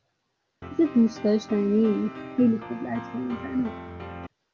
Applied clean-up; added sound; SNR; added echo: none; Piano; 13 dB; none.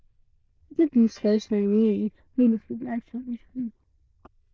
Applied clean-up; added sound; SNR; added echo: neural diffusion model UNIVERSE++.